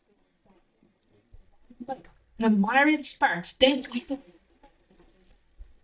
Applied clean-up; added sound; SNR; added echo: neural mask model DeepFilterNet 3.